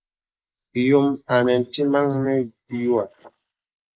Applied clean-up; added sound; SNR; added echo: neural mask model Resemble Enhance denoiser.